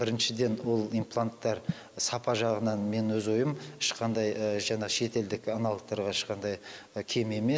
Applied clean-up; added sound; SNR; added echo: none; none; none; none.